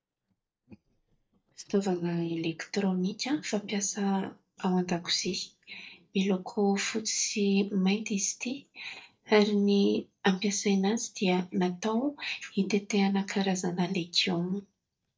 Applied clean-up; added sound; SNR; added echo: neural mask model DeepFilterNet 3.